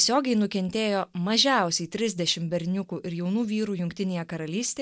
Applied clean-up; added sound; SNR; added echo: none; none; none; none.